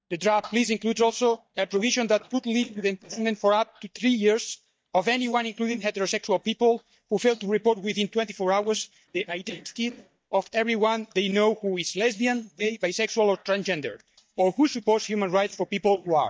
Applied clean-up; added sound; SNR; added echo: neural mask model DeepFilterNet 3.